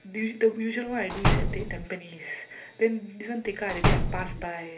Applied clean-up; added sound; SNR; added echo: none; Slam; -5 dB; reverberation time 0.3 s.